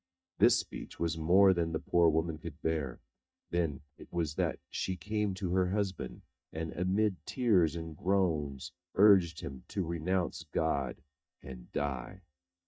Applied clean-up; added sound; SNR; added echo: neural mask model DeepFilterNet 3.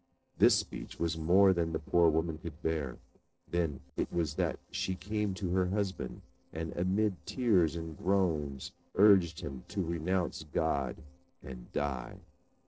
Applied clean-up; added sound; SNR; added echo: neural separator model SepFormer DNS4.